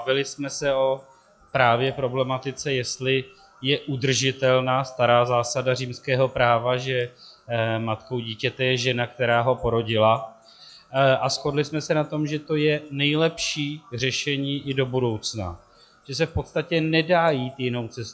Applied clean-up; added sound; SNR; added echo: classical method log-MMSE.